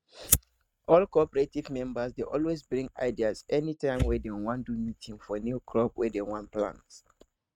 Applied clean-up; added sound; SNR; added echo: neural mask model RNNoise.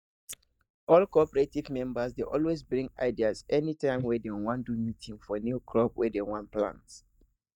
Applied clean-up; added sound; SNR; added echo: neural mask model DeepFilterNet 3.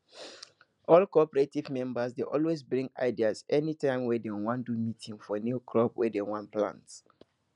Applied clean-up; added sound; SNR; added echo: none; none; none; none.